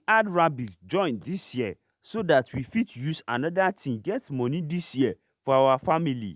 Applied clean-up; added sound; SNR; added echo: none; none; none; none.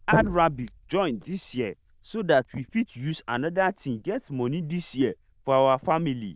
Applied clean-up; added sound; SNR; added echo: neural diffusion model UNIVERSE++.